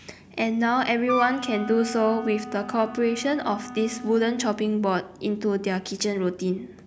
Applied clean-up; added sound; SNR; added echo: none; Wind instrument, woodwind instrument; 11 dB; none.